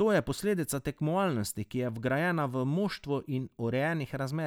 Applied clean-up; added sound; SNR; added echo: none; none; none; none.